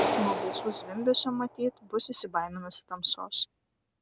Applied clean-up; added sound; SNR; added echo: none; Clapping; 9 dB; none.